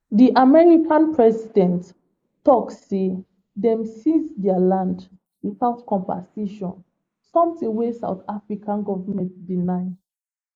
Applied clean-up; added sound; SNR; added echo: neural mask model Resemble Enhance denoiser.